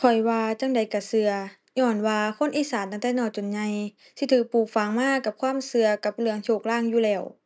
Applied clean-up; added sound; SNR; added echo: none; none; none; none.